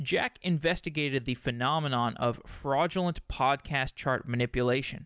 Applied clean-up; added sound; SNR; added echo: none; none; none; none.